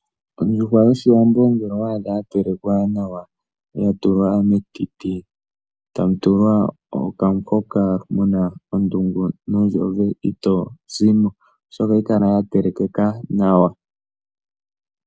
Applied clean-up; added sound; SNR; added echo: none; none; none; none.